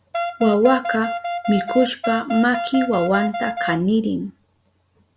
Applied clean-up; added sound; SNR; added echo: none; Wind instrument, woodwind instrument; 5 dB; none.